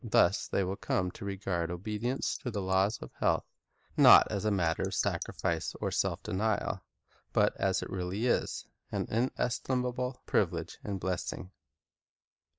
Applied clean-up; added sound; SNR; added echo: neural mask model Resemble Enhance denoiser.